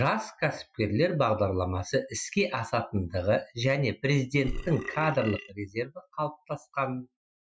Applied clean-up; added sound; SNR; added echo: classical method Wiener filter.